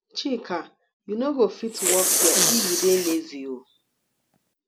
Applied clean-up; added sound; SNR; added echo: none; Respiratory sounds; -2 dB; none.